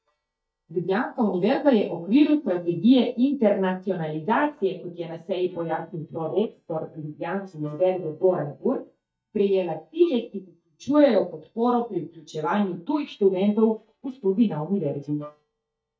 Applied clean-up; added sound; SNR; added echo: neural mask model DeepFilterNet 3.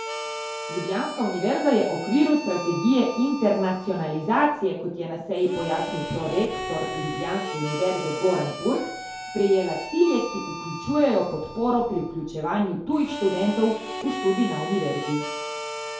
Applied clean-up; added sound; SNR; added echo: none; Harmonica; 10 dB; reverberation time 2.3 s.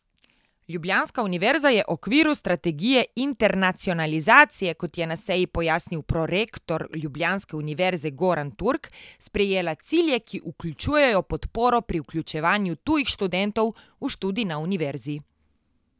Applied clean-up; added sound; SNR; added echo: none; none; none; none.